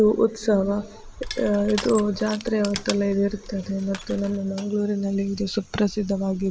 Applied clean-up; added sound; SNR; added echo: none; Crushing; 15 dB; none.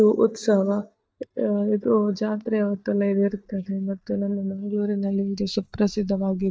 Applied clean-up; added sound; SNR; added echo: neural mask model DeepFilterNet 3.